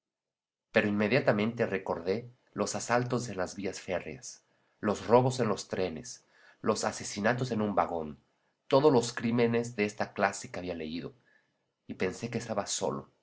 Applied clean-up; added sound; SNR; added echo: none; none; none; none.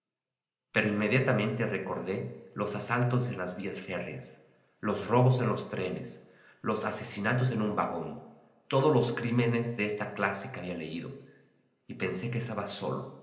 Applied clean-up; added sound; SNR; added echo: none; none; none; reverberation time 0.9 s.